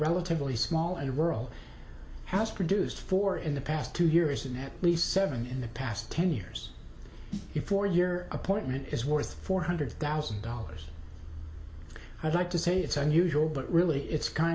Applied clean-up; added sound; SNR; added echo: none; Snare drum; 16 dB; reverberation time 2.0 s.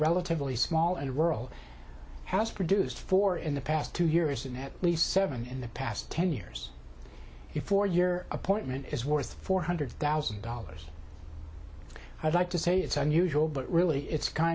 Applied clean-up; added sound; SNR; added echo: none; none; none; none.